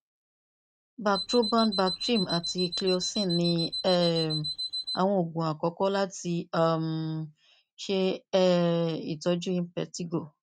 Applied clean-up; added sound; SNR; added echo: neural mask model RNNoise.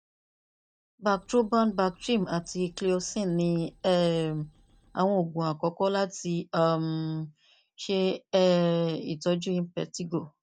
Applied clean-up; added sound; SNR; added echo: neural mask model DeepFilterNet 3.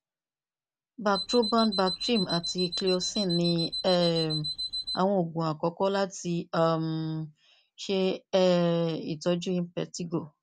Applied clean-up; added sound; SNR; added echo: none; Alarm; 5 dB; none.